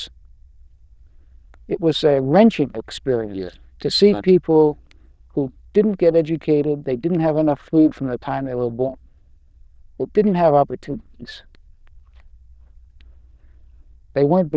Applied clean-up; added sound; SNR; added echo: neural diffusion model UNIVERSE++.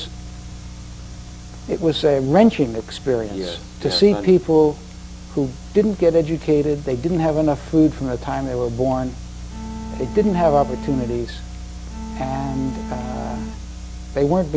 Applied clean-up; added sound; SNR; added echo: none; Bowed string instrument; 11 dB; none.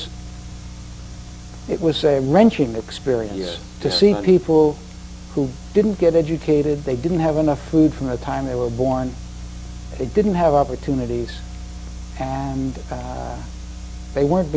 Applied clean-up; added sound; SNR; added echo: none; none; none; none.